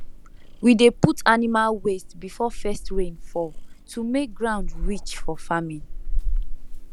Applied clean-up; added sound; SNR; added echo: none; Meow / Purr; 3 dB; none.